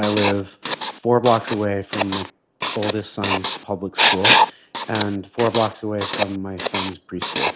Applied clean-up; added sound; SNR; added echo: none; Writing; 0 dB; none.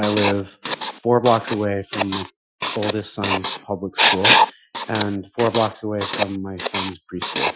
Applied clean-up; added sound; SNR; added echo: classical method Wiener filter.